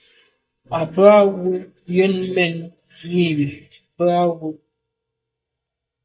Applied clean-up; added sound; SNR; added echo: neural mask model DeepFilterNet 3.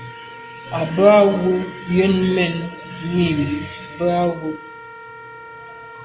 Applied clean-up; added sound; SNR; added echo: none; Wind instrument, woodwind instrument; 17 dB; none.